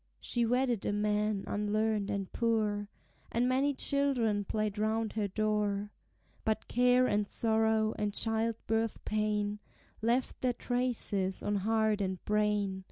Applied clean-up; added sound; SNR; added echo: none; none; none; none.